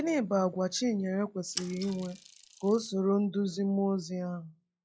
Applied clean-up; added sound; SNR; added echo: classical method log-MMSE.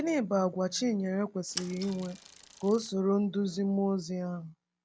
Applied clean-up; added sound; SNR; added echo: none; Mechanisms / Bicycle; 14 dB; none.